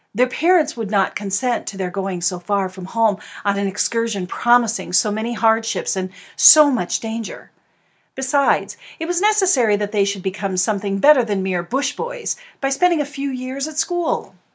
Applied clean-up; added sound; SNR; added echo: none; none; none; none.